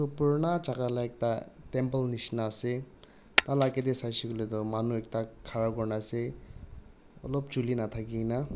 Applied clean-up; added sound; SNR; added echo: none; Glass; 0 dB; none.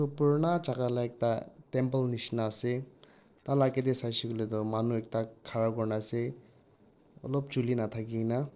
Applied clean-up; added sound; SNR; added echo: neural separator model SepFormer DNS4.